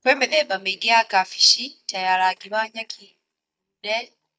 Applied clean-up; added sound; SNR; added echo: neural mask model DeepFilterNet 3.